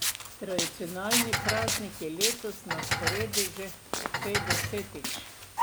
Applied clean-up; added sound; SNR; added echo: none; Walk, footsteps + Dishes, pots, and pans; -4 dB; none.